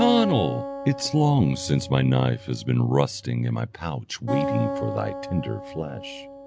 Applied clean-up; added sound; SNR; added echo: none; Acoustic guitar; 8 dB; none.